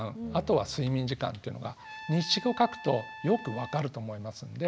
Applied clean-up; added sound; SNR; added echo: none; Trumpet; 15 dB; none.